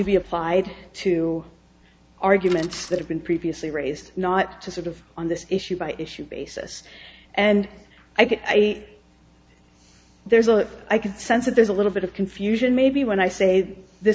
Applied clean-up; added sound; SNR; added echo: none; Bicycle; 20 dB; none.